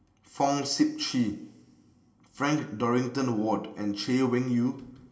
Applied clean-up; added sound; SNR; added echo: none; none; none; reverberation time 1.3 s.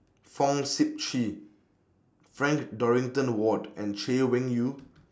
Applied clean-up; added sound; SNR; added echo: none; none; none; none.